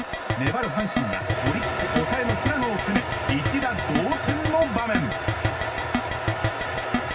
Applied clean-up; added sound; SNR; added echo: none; Keyboard (musical); 3 dB; reverberation time 0.4 s.